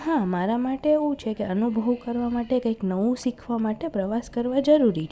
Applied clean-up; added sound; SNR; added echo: none; none; none; none.